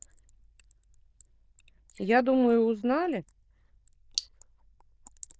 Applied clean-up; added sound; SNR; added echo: neural diffusion model UNIVERSE++.